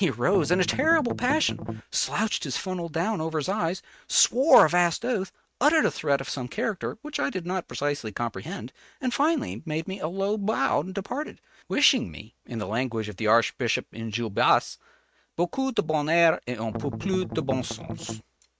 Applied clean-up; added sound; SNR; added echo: neural mask model RNNoise.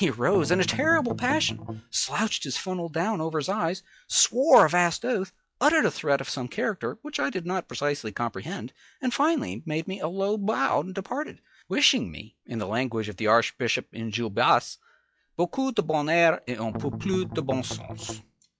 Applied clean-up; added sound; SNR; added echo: classical method log-MMSE.